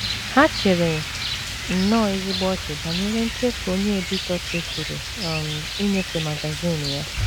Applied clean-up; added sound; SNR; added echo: none; Rain; 5 dB; none.